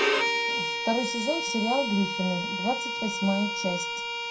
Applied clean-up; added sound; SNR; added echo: none; Bowed string instrument; 0 dB; reverberation time 0.2 s.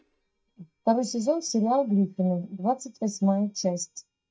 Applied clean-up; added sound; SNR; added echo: neural mask model DeepFilterNet 3.